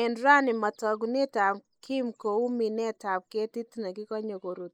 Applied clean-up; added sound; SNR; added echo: neural mask model Resemble Enhance denoiser.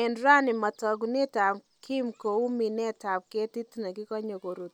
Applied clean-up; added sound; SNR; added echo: none; none; none; none.